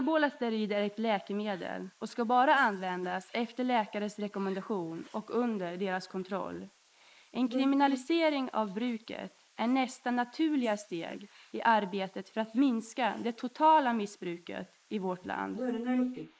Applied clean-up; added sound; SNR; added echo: neural mask model Resemble Enhance denoiser.